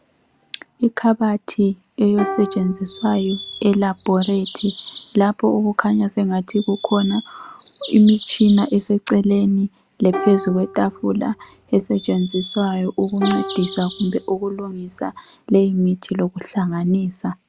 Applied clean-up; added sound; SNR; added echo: none; Plucked string instrument + Bird vocalization, bird call, bird song; 10 dB; none.